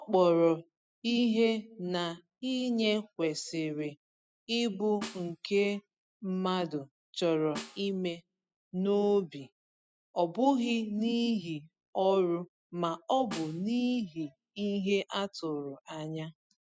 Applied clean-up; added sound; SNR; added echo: classical method spectral subtraction.